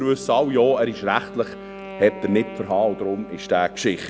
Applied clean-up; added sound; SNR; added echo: none; Wind instrument, woodwind instrument; 16 dB; none.